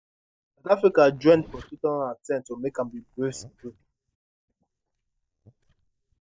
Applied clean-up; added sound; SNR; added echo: neural mask model DeepFilterNet 3.